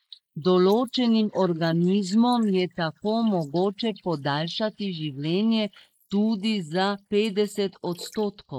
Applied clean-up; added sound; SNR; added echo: neural mask model Resemble Enhance denoiser.